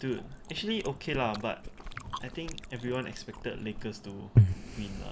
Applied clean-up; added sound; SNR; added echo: none; Chewing, mastication; -3 dB; none.